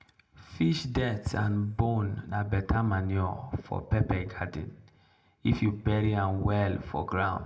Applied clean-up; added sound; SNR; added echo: none; none; none; reverberation time 0.5 s.